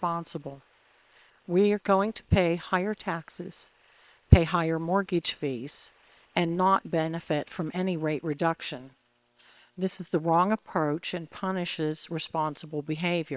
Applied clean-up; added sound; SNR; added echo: neural separator model SepFormer WHAM!.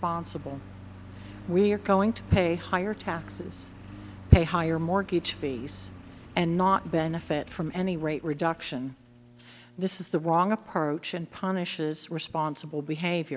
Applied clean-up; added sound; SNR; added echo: none; Engine; 18 dB; none.